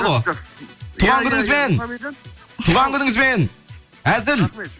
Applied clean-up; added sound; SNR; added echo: none; none; none; none.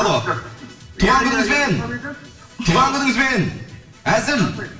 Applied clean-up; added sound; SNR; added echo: none; none; none; reverberation time 1.0 s.